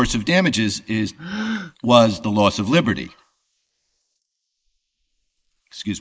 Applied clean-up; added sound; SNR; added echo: neural mask model Resemble Enhance denoiser.